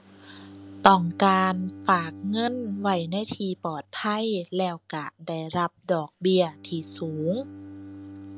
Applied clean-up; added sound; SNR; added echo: none; Bowed string instrument; 18 dB; none.